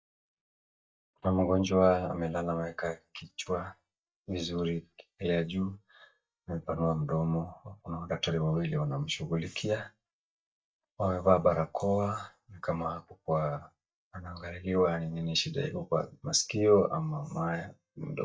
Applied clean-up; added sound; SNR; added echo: neural mask model DeepFilterNet 3.